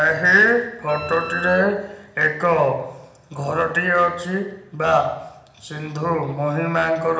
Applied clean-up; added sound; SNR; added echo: none; Wind instrument, woodwind instrument; 13 dB; reverberation time 0.8 s.